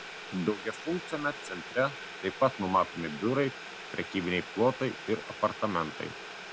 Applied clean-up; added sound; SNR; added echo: none; Boiling; 11 dB; none.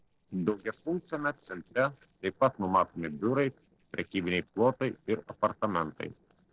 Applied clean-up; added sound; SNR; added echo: neural separator model SepFormer DNS4.